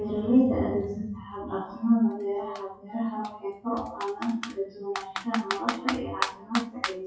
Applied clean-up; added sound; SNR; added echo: classical method WPE with log-MMSE.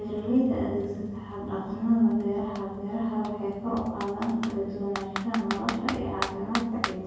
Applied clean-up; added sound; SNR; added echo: none; Computer keyboard; 11 dB; reverberation time 1.3 s.